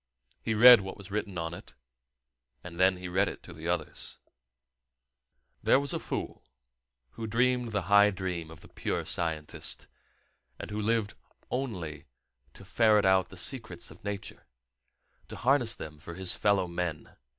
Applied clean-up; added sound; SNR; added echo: none; none; none; none.